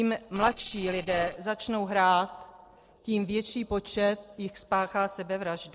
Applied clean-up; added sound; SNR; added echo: neural separator model SepFormer DNS4.